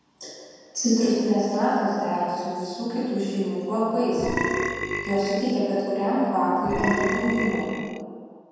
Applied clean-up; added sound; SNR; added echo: none; Burping, eructation; 4 dB; reverberation time 2.0 s.